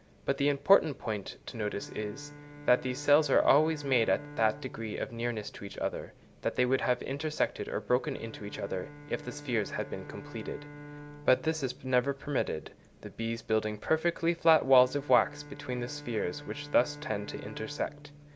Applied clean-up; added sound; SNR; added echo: none; Bowed string instrument; 18 dB; none.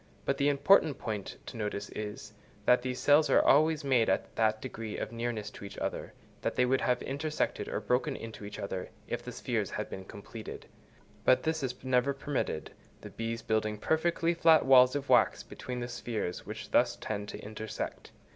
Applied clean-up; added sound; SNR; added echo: none; none; none; none.